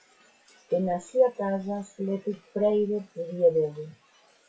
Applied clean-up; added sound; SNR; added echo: classical method WPE with log-MMSE.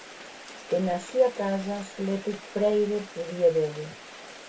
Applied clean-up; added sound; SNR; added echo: none; Rain; 16 dB; reverberation time 0.2 s.